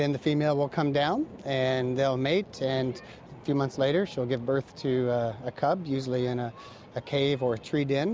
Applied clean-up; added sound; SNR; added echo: none; none; none; none.